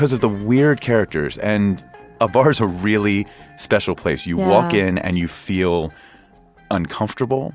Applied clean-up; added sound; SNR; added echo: none; none; none; none.